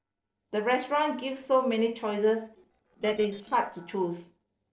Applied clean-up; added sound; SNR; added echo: neural separator model SepFormer DNS4.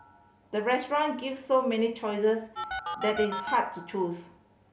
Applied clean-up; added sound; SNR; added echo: none; Telephone; 11 dB; none.